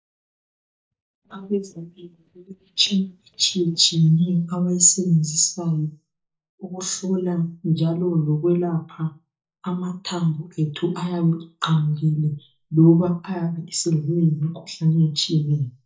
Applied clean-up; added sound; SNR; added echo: neural mask model DeepFilterNet 3.